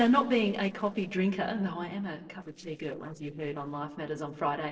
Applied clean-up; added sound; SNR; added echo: neural separator model SepFormer DNS4.